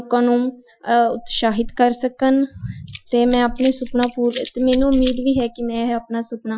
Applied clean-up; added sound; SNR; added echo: classical method Wiener filter.